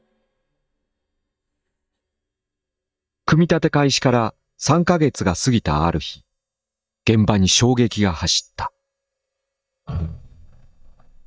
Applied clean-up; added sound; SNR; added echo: neural mask model DeepFilterNet 3.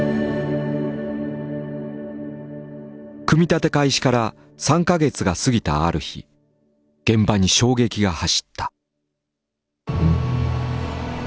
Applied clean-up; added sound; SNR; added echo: none; none; none; none.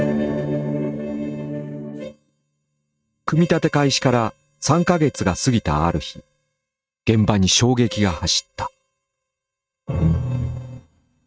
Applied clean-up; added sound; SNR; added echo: neural mask model RNNoise.